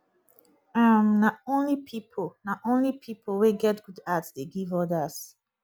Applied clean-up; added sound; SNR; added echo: none; none; none; none.